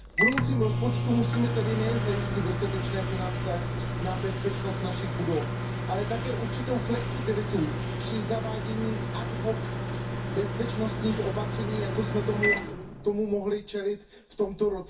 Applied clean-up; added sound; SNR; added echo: none; Microwave oven; -1 dB; reverberation time 0.3 s.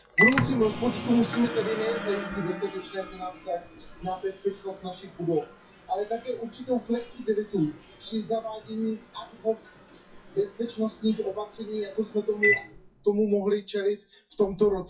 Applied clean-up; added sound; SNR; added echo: classical method WPE with log-MMSE.